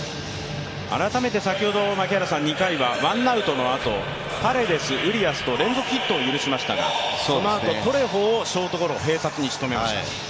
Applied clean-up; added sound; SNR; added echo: none; Sliding door; 16 dB; none.